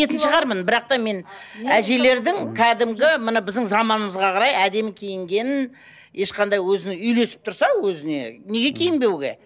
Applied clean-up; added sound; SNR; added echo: none; none; none; none.